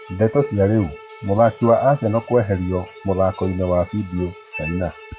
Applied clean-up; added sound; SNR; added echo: classical method log-MMSE.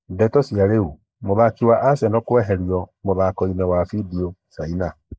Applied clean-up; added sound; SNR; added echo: neural mask model Resemble Enhance denoiser.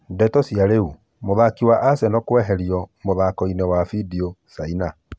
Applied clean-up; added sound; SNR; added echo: none; none; none; none.